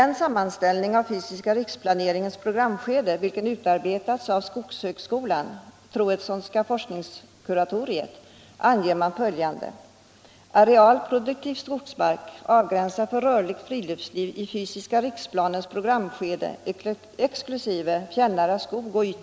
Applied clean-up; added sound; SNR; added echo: none; none; none; none.